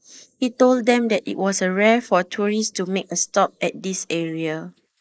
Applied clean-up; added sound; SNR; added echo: neural mask model Resemble Enhance denoiser.